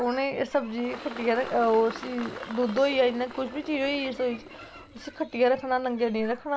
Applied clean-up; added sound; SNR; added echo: none; Engine; 16 dB; none.